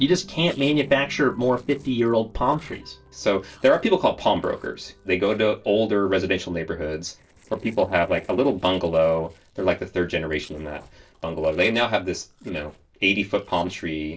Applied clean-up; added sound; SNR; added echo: neural separator model SepFormer DNS4.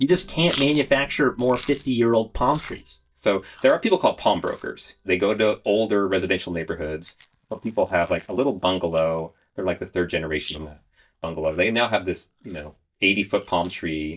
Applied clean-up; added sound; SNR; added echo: neural mask model DeepFilterNet 3.